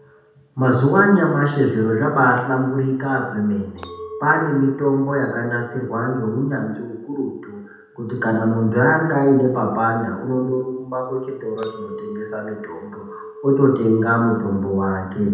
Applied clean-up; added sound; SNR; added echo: none; Chink, clink; 20 dB; reverberation time 0.8 s.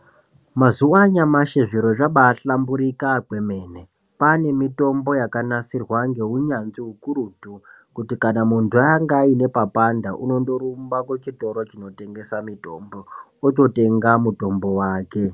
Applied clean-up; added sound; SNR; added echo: none; none; none; none.